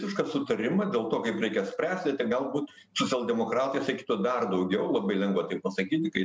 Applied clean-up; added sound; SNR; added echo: none; none; none; none.